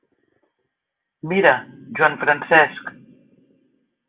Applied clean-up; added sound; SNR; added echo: none; none; none; none.